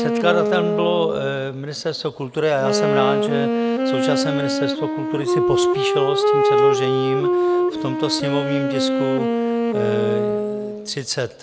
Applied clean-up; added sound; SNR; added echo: none; Wind instrument, woodwind instrument; -4 dB; none.